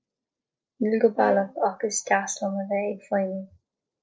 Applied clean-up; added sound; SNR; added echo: neural separator model SepFormer DNS4.